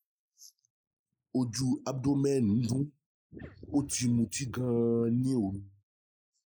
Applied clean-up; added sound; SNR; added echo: neural mask model Resemble Enhance denoiser.